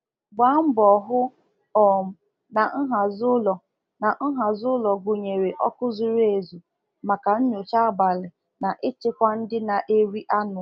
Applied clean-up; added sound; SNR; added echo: none; none; none; none.